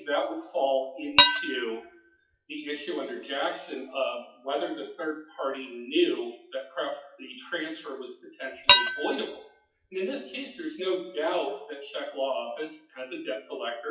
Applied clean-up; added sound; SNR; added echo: classical method WPE with log-MMSE.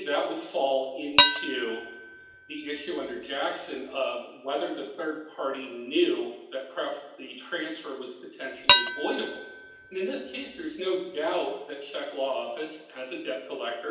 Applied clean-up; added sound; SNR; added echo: none; Dishes, pots, and pans; -3 dB; reverberation time 0.9 s.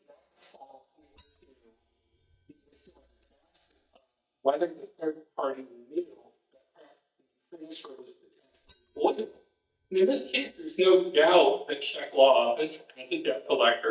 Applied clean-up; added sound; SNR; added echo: neural mask model DeepFilterNet 3.